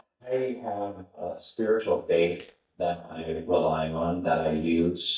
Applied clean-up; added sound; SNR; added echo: neural mask model DeepFilterNet 3.